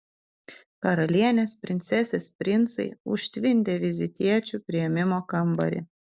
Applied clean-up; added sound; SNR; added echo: none; none; none; none.